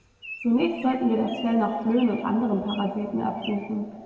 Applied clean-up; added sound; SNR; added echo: none; Bird vocalization, bird call, bird song; 19 dB; reverberation time 2.3 s.